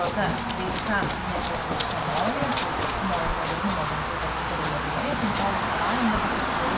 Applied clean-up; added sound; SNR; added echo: none; Run; -4 dB; reverberation time 0.9 s.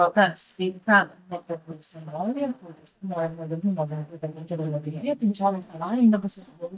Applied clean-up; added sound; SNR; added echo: neural mask model DeepFilterNet 3.